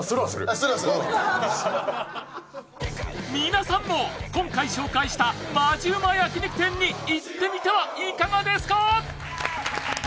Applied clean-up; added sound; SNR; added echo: none; none; none; none.